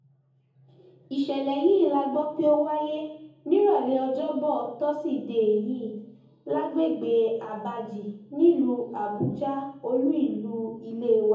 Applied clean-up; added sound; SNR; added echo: none; none; none; reverberation time 0.7 s.